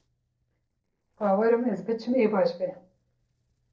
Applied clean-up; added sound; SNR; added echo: neural separator model SepFormer DNS4.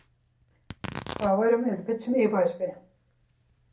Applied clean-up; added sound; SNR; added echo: none; Tearing; 15 dB; reverberation time 0.3 s.